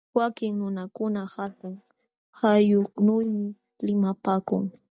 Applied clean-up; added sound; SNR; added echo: neural mask model DeepFilterNet 3.